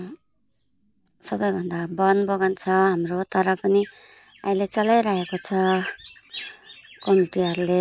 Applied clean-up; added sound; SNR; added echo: none; none; none; none.